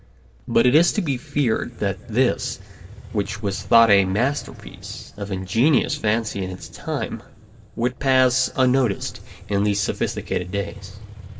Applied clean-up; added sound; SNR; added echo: none; Motorcycle; 19 dB; reverberation time 1.9 s.